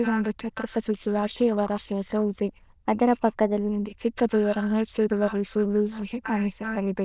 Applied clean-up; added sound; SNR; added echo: neural diffusion model UNIVERSE++.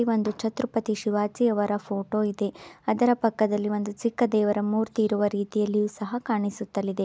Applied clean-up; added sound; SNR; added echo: none; none; none; none.